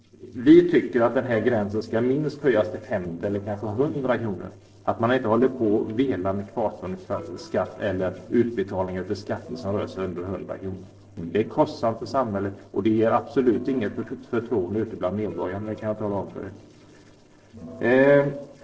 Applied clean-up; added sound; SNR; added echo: neural separator model SepFormer DNS4.